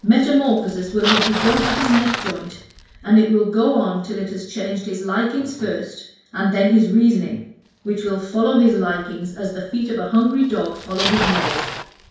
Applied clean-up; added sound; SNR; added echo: none; Bicycle; 9 dB; reverberation time 0.5 s.